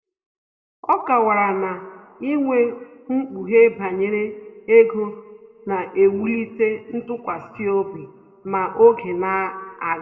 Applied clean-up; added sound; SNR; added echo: none; none; none; reverberation time 1.4 s.